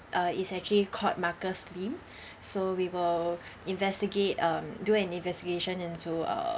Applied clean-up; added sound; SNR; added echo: none; none; none; none.